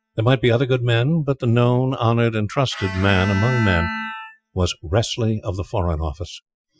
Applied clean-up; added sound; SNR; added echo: classical method Wiener filter.